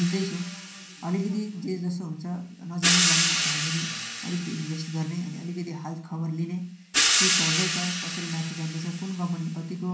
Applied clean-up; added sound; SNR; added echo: none; Hi-hat; -2 dB; reverberation time 0.6 s.